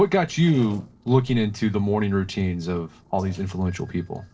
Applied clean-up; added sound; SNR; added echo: neural separator model SepFormer DNS4.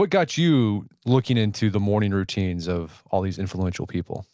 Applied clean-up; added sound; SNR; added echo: none; none; none; none.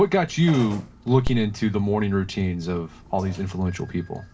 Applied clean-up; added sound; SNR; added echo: none; Telephone; 14 dB; reverberation time 0.2 s.